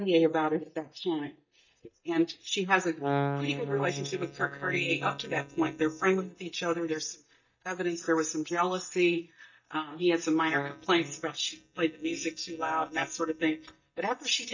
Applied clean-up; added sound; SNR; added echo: neural mask model DeepFilterNet 3.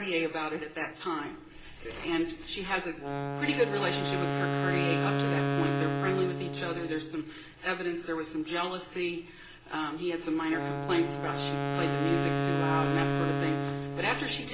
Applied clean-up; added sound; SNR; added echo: none; Wind instrument, woodwind instrument; 0 dB; reverberation time 1.7 s.